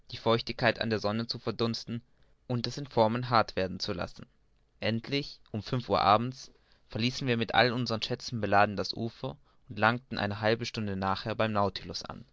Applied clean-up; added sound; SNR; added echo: none; none; none; none.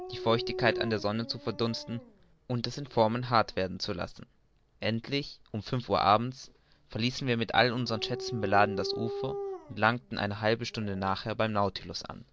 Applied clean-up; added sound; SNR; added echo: none; Dog; 12 dB; none.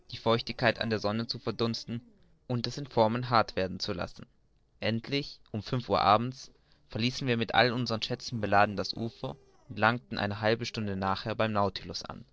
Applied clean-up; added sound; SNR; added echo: neural separator model SepFormer DNS4.